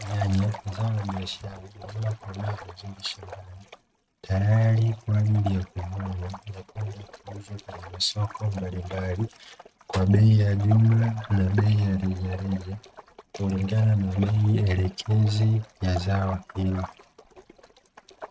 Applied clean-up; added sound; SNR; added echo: neural mask model RNNoise.